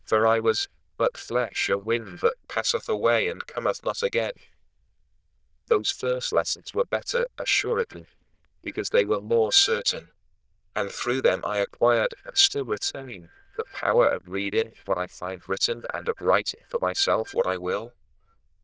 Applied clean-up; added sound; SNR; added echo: neural diffusion model UNIVERSE++.